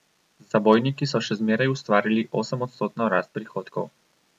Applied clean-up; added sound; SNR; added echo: none; none; none; none.